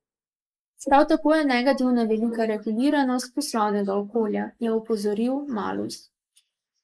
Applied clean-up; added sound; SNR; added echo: neural mask model Resemble Enhance denoiser.